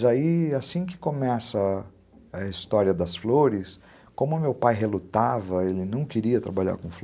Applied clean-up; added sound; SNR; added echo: none; none; none; none.